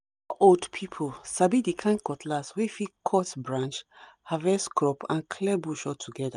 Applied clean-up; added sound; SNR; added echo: none; none; none; none.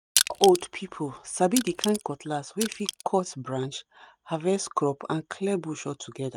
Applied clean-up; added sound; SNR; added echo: neural mask model RNNoise.